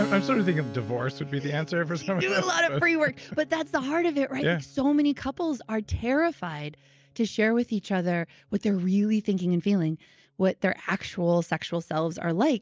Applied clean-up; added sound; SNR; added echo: none; Keyboard (musical); 18 dB; none.